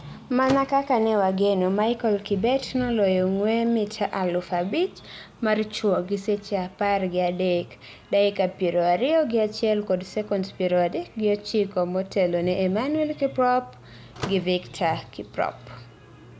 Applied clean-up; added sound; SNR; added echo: none; Slam / Microwave oven; 15 dB; none.